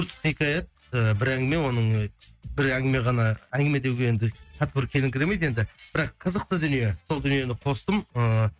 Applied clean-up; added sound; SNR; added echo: neural mask model RNNoise.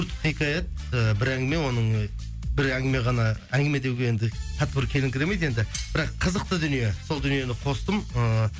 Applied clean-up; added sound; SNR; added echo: none; Cutlery, silverware; 16 dB; none.